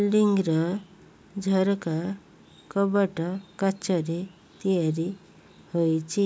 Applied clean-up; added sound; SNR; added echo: none; none; none; none.